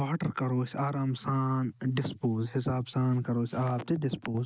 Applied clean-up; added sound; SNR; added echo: neural mask model Resemble Enhance denoiser.